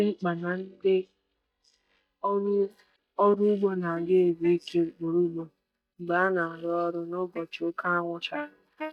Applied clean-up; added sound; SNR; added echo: neural mask model DeepFilterNet 3.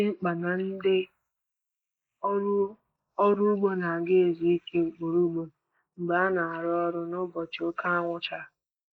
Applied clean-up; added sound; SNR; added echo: neural mask model Resemble Enhance denoiser.